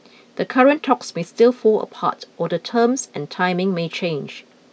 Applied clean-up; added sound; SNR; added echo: none; none; none; none.